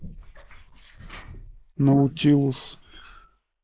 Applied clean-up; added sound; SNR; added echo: neural mask model Resemble Enhance denoiser.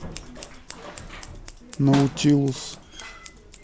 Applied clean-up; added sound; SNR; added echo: none; Scissors; 12 dB; none.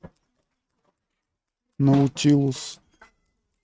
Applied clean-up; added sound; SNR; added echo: neural mask model RNNoise.